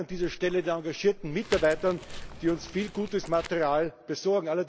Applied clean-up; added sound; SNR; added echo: none; Splash, splatter + Crackle; 13 dB; none.